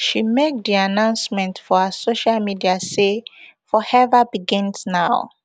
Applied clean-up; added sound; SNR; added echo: none; none; none; none.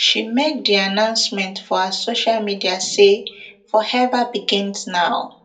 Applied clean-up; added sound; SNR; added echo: none; none; none; reverberation time 0.2 s.